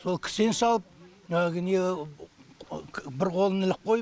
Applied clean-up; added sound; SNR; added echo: none; none; none; none.